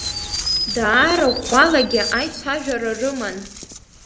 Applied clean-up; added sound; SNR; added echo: none; Chirp, tweet; 7 dB; none.